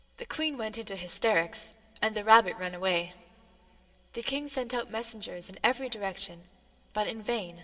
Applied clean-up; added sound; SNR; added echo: none; none; none; reverberation time 0.8 s.